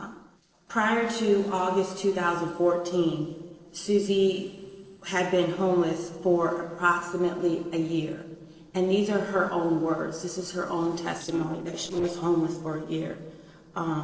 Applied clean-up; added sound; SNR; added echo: neural separator model SepFormer DNS4.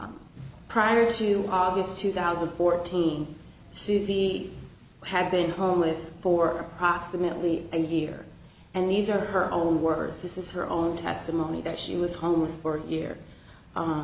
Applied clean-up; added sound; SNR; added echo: none; none; none; none.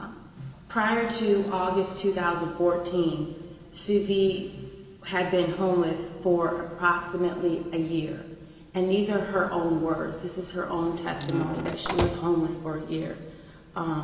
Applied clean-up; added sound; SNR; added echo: none; Squeak / Slam / Wood; 5 dB; reverberation time 2.8 s.